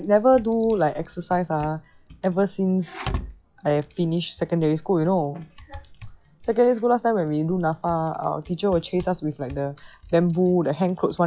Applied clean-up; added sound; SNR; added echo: classical method log-MMSE.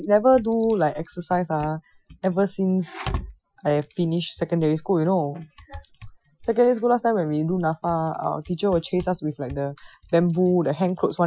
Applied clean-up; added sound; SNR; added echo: classical method Wiener filter.